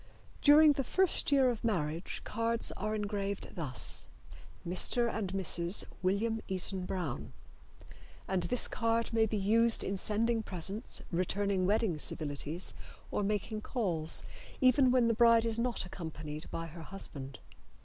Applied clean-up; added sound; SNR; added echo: none; none; none; none.